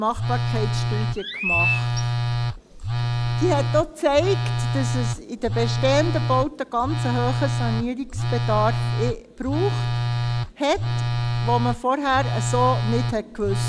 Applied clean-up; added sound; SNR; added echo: none; Chirp, tweet + Telephone; -1 dB; none.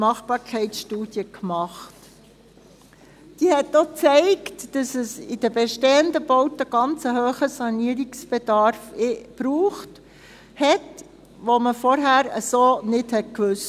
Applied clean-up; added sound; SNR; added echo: none; none; none; none.